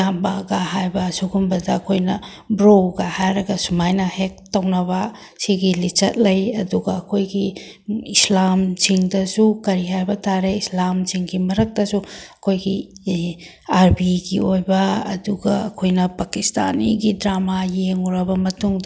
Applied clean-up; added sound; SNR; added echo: none; none; none; none.